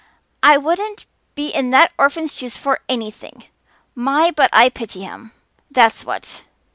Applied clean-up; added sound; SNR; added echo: none; none; none; none.